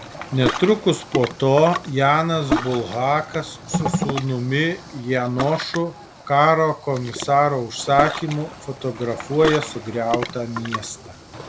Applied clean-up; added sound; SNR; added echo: none; Ocean; 8 dB; none.